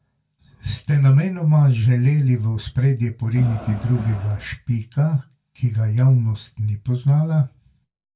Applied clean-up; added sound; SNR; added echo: none; Crowd; 13 dB; reverberation time 0.2 s.